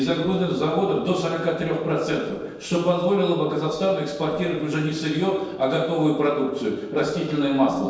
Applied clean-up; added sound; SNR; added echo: neural separator model SepFormer DNS4.